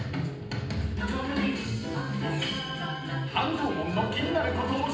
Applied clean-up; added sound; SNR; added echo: none; Piano; 16 dB; reverberation time 0.9 s.